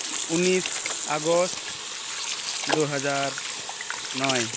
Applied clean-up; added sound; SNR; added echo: none; Sink (filling or washing) / Water tap, faucet; 2 dB; none.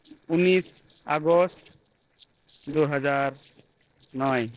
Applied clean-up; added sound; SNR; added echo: neural separator model SepFormer DNS4.